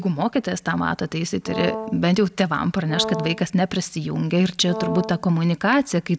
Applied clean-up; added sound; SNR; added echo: none; Brass instrument; 8 dB; none.